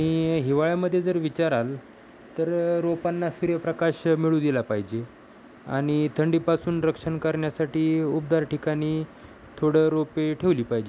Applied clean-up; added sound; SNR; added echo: none; none; none; none.